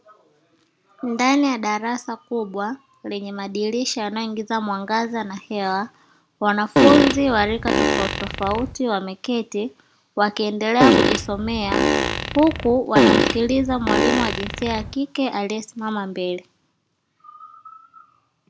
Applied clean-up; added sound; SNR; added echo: none; Fart; -3 dB; none.